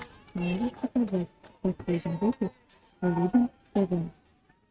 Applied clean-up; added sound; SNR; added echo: neural mask model RNNoise.